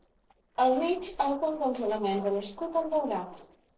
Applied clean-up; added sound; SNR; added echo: neural separator model SepFormer DNS4.